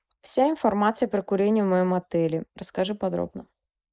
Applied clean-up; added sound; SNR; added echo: neural mask model Resemble Enhance denoiser.